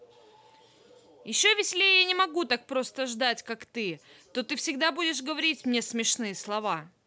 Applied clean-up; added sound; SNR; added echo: none; none; none; none.